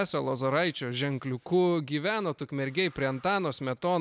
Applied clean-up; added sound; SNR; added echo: none; none; none; none.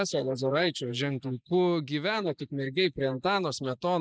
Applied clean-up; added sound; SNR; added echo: neural mask model Resemble Enhance denoiser.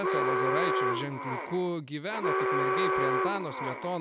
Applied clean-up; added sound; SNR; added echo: none; Alarm; -4 dB; none.